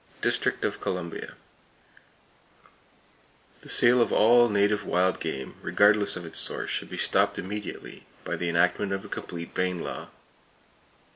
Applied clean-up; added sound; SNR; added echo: none; none; none; none.